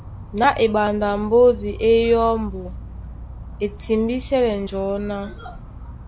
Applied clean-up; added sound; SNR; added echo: none; Insect; 13 dB; none.